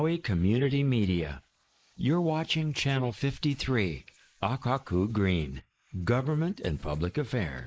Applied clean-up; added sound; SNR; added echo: neural mask model Resemble Enhance denoiser.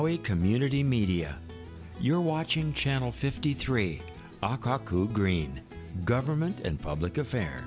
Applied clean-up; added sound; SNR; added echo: none; none; none; none.